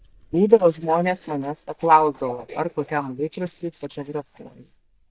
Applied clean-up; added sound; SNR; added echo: neural mask model DeepFilterNet 3.